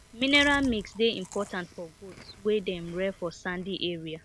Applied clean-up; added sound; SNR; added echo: none; Chewing, mastication; 18 dB; none.